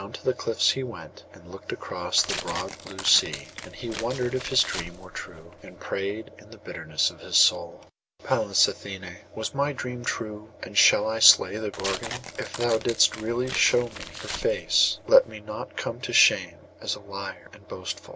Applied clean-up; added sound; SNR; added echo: none; Tearing; 10 dB; none.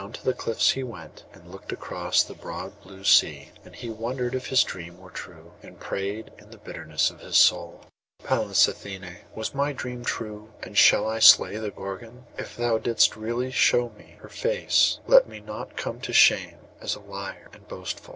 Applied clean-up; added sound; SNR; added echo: none; none; none; none.